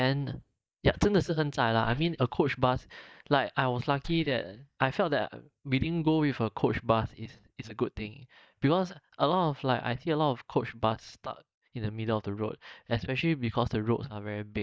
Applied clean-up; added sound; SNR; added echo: neural mask model DeepFilterNet 3.